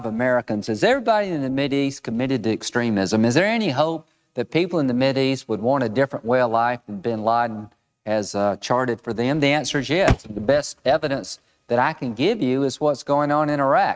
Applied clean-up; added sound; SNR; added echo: neural mask model RNNoise.